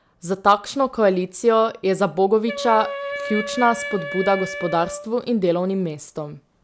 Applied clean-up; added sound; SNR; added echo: none; Wind instrument, woodwind instrument; 10 dB; none.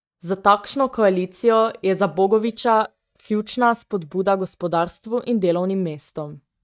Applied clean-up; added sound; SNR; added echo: neural mask model DeepFilterNet 3.